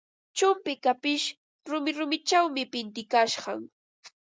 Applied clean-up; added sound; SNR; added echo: none; none; none; none.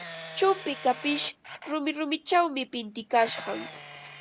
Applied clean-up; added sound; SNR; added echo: none; Camera; 12 dB; none.